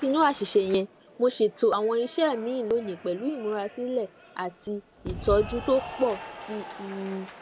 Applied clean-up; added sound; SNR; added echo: none; Applause / Cheering; 14 dB; none.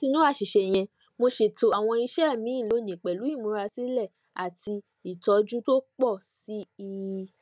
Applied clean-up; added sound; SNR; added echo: none; none; none; none.